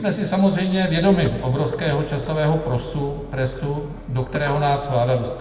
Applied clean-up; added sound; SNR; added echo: none; Motor vehicle (road); 16 dB; reverberation time 1.3 s.